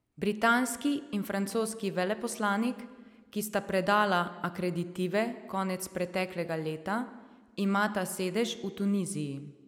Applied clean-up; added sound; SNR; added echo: none; none; none; none.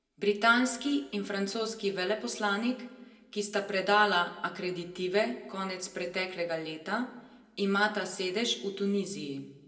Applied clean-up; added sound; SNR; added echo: none; none; none; reverberation time 0.2 s.